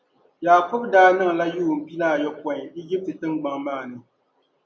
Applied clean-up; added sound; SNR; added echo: none; none; none; none.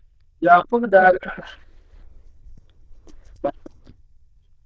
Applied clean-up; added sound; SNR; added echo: neural diffusion model UNIVERSE++.